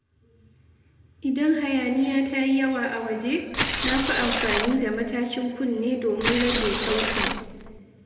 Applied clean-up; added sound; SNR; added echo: none; Tearing; 2 dB; reverberation time 2.0 s.